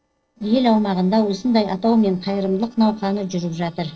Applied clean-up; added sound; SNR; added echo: neural separator model SepFormer DNS4.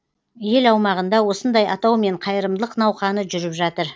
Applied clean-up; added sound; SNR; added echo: none; none; none; none.